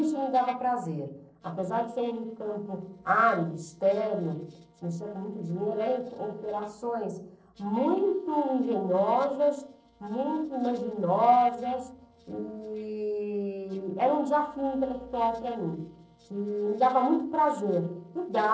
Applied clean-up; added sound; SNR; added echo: neural separator model SepFormer DNS4.